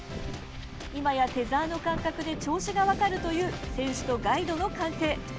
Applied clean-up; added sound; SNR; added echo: none; none; none; none.